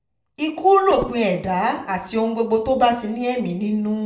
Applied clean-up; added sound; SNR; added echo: neural separator model SepFormer DNS4.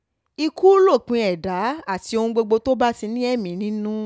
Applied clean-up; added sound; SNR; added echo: none; none; none; none.